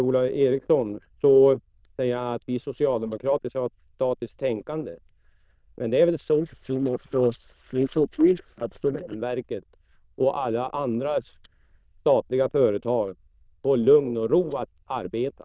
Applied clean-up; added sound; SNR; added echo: neural diffusion model UNIVERSE++.